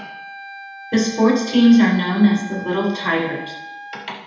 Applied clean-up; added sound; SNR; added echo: none; Wind instrument, woodwind instrument; 17 dB; reverberation time 0.8 s.